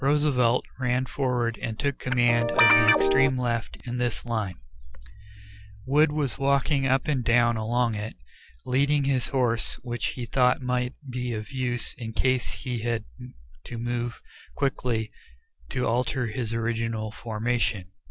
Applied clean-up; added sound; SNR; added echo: none; Guitar; -3 dB; none.